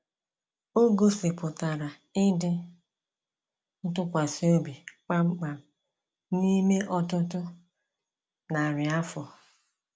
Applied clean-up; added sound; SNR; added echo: none; none; none; none.